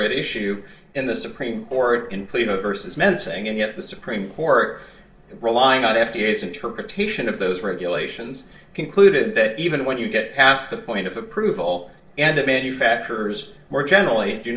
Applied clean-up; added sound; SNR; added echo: neural separator model SepFormer DNS4.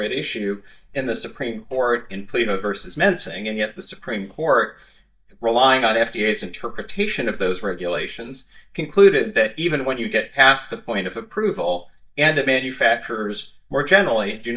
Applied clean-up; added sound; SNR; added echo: neural mask model DeepFilterNet 3.